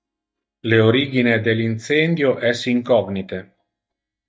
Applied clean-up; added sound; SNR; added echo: neural mask model DeepFilterNet 3.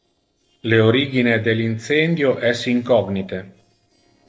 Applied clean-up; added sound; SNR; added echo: neural separator model SepFormer DNS4.